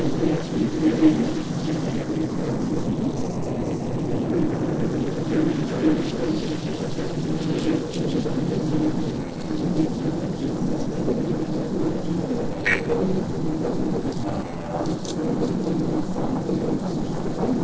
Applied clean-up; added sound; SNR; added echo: neural separator model SepFormer DNS4.